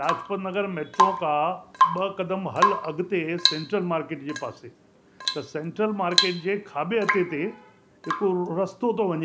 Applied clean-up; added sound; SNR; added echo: none; Drip / Water tap, faucet / Rain; 1 dB; none.